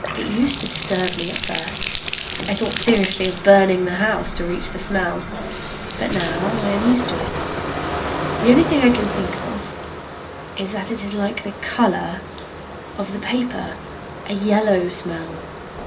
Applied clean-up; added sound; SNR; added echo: none; Bathtub (filling or washing); 6 dB; reverberation time 0.2 s.